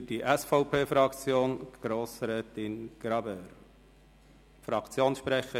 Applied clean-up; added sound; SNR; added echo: none; none; none; none.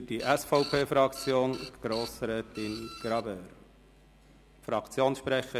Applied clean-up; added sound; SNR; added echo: none; Printer; 14 dB; none.